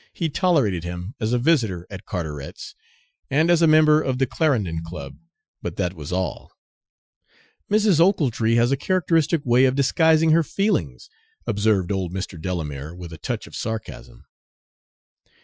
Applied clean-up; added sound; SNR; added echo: classical method Wiener filter.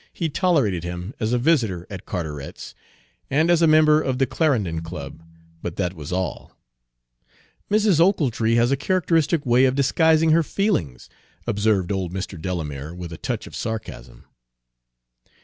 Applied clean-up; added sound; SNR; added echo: none; Piano; 17 dB; none.